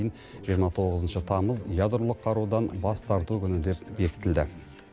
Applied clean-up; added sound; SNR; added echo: none; none; none; none.